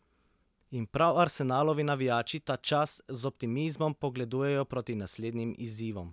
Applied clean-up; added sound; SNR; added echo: none; none; none; none.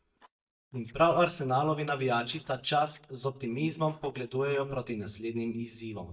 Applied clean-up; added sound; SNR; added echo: neural mask model DeepFilterNet 3.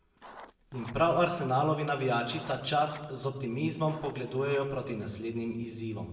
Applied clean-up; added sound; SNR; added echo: none; Writing; 20 dB; reverberation time 1.0 s.